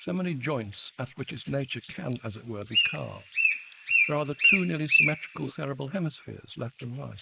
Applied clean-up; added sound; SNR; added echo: neural mask model Resemble Enhance denoiser.